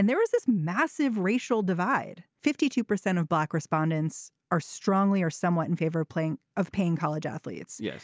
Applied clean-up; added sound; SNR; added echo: none; none; none; none.